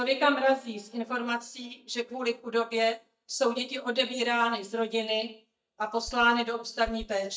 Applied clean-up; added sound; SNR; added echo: neural mask model DeepFilterNet 3.